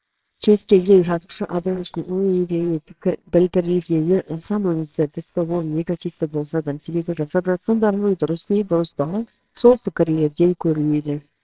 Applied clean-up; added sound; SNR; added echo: neural separator model SepFormer WHAMR!.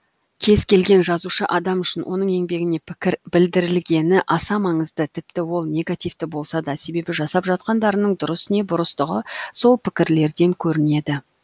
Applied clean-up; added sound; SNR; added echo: none; none; none; none.